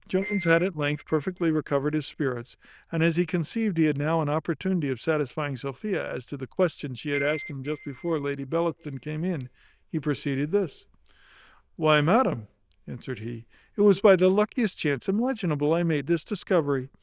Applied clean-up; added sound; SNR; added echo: neural diffusion model UNIVERSE++.